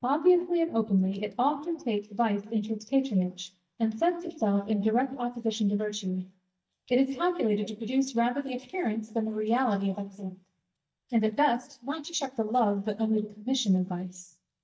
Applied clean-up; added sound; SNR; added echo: neural mask model DeepFilterNet 3.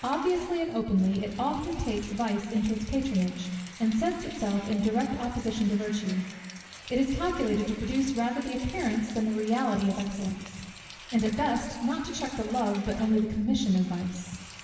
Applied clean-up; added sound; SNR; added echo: none; Rain; 18 dB; reverberation time 1.3 s.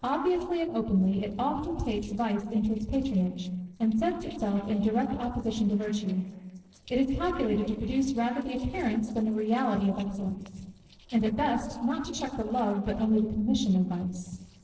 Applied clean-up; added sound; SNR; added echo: neural separator model SepFormer DNS4.